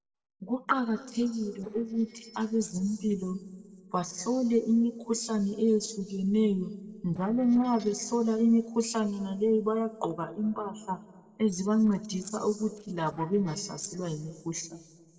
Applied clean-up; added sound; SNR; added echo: neural separator model SepFormer DNS4.